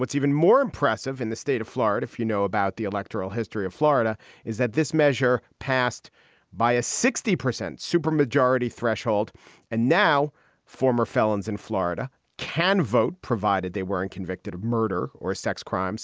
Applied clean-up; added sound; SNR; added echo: none; none; none; none.